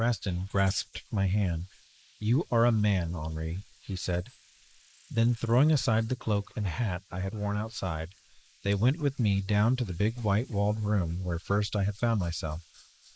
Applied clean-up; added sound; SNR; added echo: neural mask model Resemble Enhance denoiser.